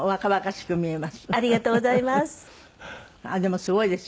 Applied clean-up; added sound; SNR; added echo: none; none; none; none.